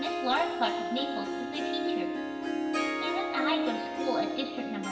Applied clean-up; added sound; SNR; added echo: none; Harp; -2 dB; reverberation time 1.7 s.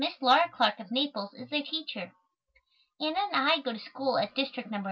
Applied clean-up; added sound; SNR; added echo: none; none; none; none.